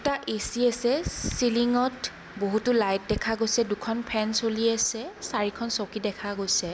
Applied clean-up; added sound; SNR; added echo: none; none; none; none.